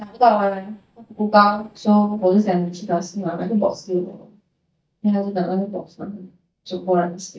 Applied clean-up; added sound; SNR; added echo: neural mask model DeepFilterNet 3.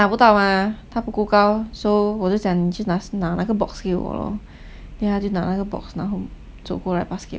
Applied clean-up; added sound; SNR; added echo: none; none; none; none.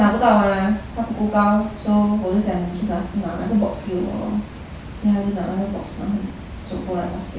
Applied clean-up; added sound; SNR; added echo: none; Water; 14 dB; reverberation time 0.7 s.